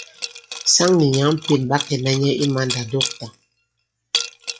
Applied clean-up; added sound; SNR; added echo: classical method log-MMSE.